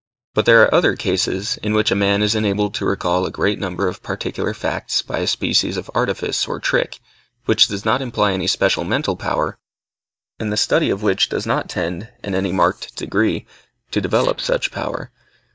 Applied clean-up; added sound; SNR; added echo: neural mask model DeepFilterNet 3.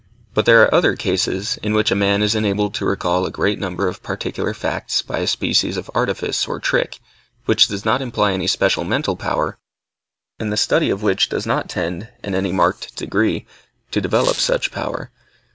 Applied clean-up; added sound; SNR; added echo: none; Squeak; 12 dB; none.